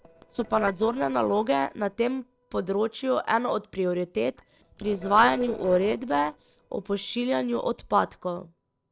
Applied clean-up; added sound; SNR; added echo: neural separator model SepFormer DNS4.